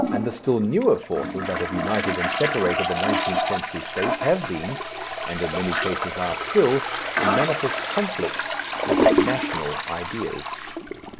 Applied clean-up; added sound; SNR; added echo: none; Toilet flush; -1 dB; none.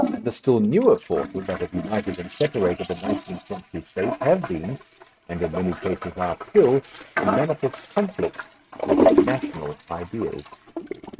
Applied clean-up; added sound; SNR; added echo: neural mask model RNNoise.